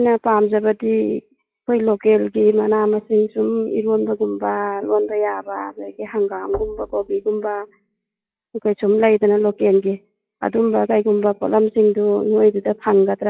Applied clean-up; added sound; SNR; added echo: classical method log-MMSE.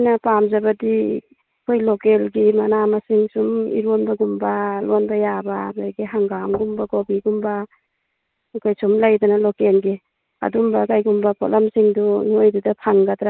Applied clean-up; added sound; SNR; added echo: neural mask model Resemble Enhance denoiser.